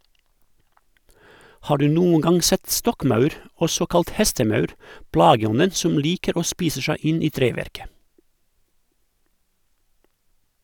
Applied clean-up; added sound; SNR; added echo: none; none; none; none.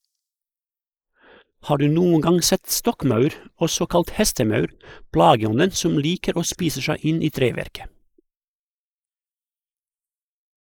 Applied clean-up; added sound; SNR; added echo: neural mask model Resemble Enhance denoiser.